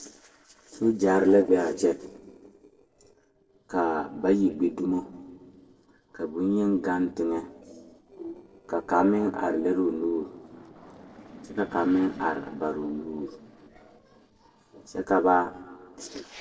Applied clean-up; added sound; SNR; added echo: neural separator model SepFormer DNS4.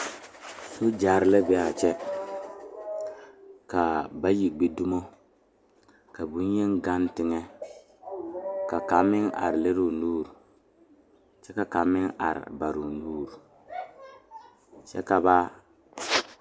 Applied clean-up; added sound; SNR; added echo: none; none; none; none.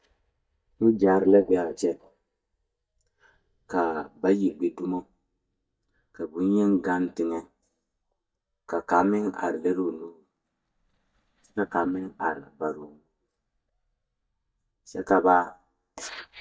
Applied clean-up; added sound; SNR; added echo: neural mask model DeepFilterNet 3.